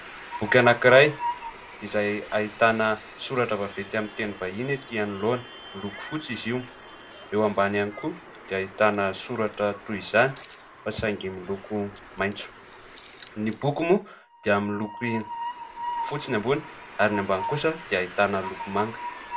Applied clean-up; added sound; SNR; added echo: none; Train; 12 dB; reverberation time 0.2 s.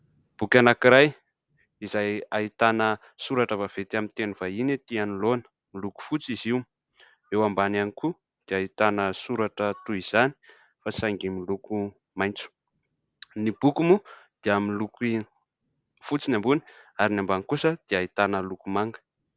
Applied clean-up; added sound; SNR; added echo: none; none; none; none.